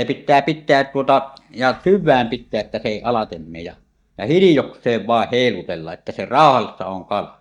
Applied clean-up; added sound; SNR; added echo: neural mask model DeepFilterNet 3.